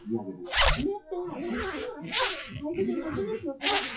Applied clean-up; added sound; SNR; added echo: classical method WPE with log-MMSE.